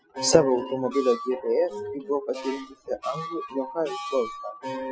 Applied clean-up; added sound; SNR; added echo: classical method Wiener filter.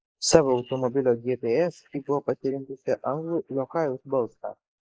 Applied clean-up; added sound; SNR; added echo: neural mask model Resemble Enhance denoiser.